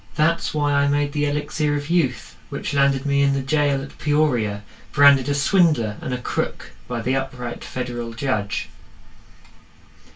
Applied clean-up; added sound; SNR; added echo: none; none; none; reverberation time 0.2 s.